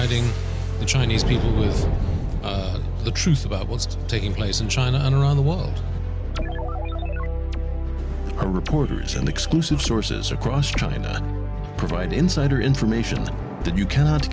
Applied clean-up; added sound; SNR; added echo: none; none; none; none.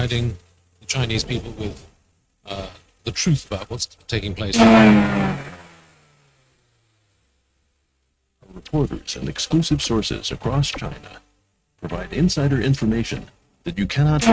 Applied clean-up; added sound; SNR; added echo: neural mask model RNNoise.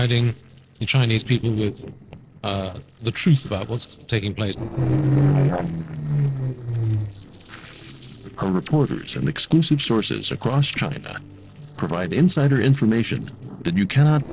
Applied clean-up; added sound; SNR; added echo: neural separator model SepFormer DNS4.